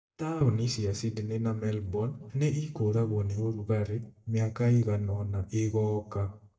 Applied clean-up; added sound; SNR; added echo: neural mask model DeepFilterNet 3.